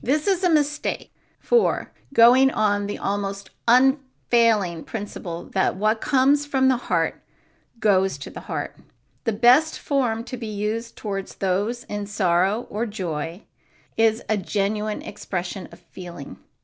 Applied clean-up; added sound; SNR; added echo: none; none; none; none.